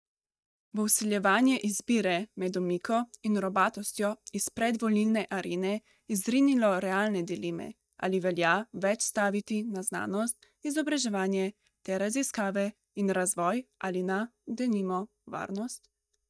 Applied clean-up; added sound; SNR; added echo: neural mask model DeepFilterNet 3.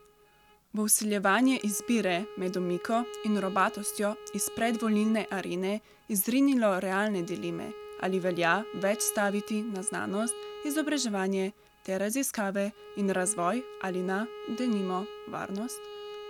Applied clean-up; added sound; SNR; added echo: none; Bowed string instrument; 14 dB; none.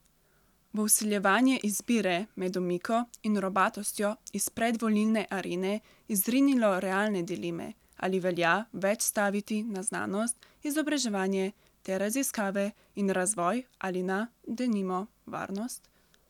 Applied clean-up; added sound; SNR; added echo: none; none; none; none.